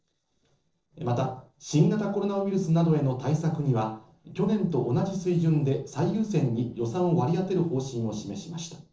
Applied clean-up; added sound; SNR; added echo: neural separator model SepFormer DNS4.